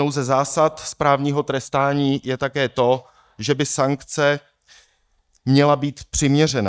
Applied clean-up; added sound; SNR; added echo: neural mask model DeepFilterNet 3.